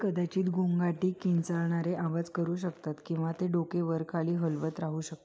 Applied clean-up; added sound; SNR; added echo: none; none; none; none.